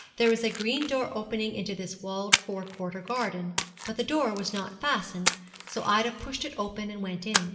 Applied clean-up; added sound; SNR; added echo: none; Splash, splatter; 5 dB; reverberation time 0.9 s.